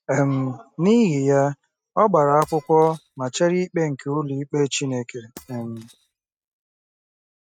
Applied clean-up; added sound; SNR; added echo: neural mask model RNNoise.